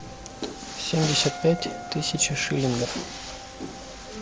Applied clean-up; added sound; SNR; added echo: none; Wind instrument, woodwind instrument + Domestic sounds, home sounds; 13 dB; none.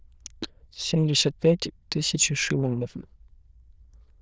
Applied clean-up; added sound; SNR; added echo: neural diffusion model UNIVERSE++.